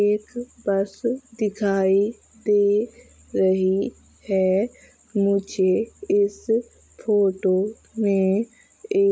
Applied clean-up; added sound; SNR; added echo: none; none; none; none.